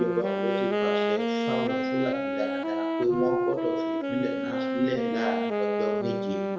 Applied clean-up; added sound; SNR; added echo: none; Wind instrument, woodwind instrument; -3 dB; reverberation time 1.0 s.